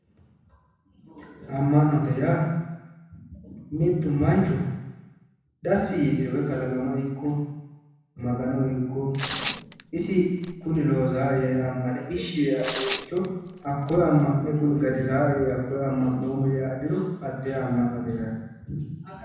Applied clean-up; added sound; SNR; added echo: none; Tearing; 7 dB; reverberation time 1.1 s.